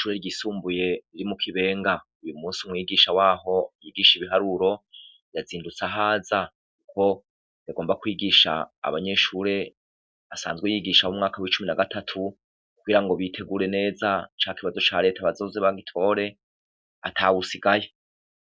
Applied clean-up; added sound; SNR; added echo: none; none; none; none.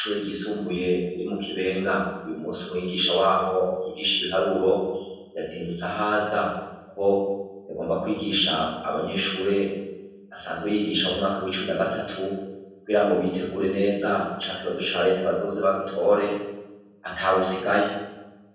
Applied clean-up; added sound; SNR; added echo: none; none; none; reverberation time 1.1 s.